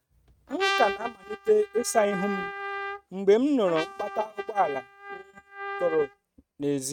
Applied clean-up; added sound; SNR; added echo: neural mask model RNNoise.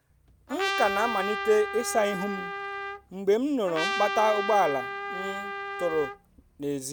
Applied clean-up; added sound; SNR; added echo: none; Trumpet; 5 dB; none.